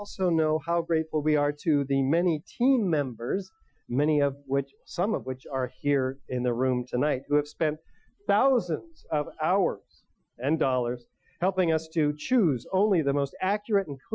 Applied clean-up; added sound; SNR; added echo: classical method Wiener filter.